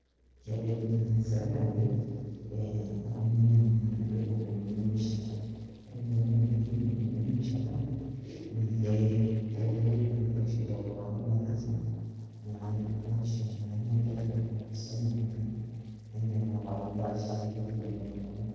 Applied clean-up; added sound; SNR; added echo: neural separator model SepFormer DNS4.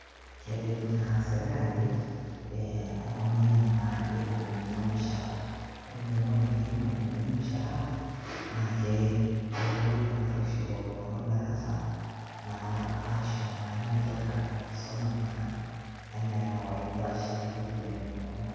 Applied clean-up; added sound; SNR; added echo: none; Applause; 18 dB; reverberation time 2.2 s.